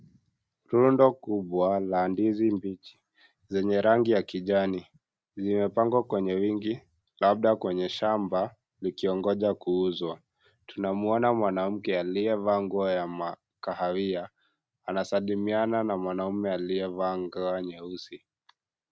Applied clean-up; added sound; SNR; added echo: none; none; none; none.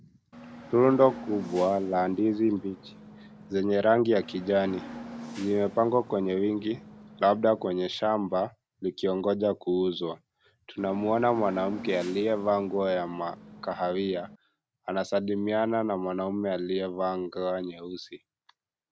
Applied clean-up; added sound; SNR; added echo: none; Hiss / Bus / Engine; 16 dB; none.